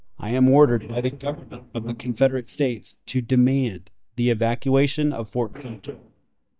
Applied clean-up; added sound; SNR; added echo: neural mask model DeepFilterNet 3.